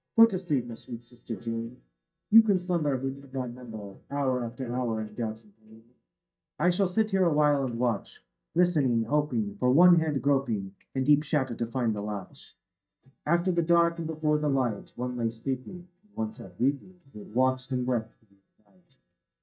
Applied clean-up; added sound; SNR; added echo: neural mask model DeepFilterNet 3.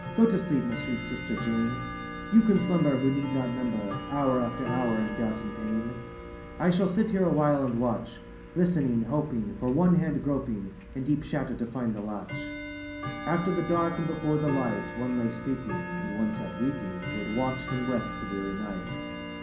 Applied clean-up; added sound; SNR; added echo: none; Tick-tock / Bell; 9 dB; reverberation time 0.6 s.